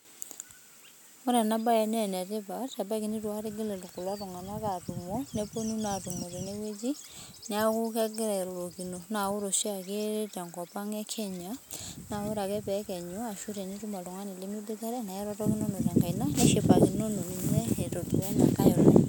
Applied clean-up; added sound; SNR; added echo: none; none; none; none.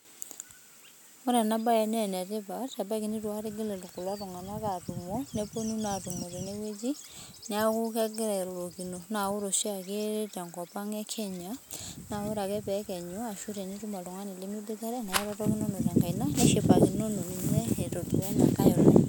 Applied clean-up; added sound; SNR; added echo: none; Rattle; 6 dB; none.